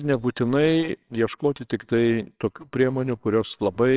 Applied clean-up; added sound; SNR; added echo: neural separator model SepFormer WHAMR!.